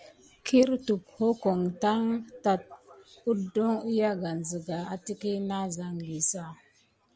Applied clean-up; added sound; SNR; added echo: none; none; none; none.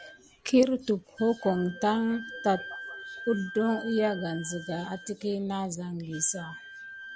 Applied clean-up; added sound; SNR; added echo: none; Wind instrument, woodwind instrument; 15 dB; none.